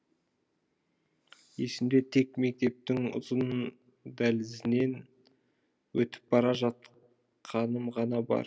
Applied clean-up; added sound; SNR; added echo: none; none; none; none.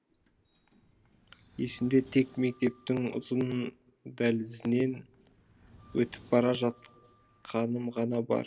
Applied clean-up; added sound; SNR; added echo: none; Sliding door; 19 dB; none.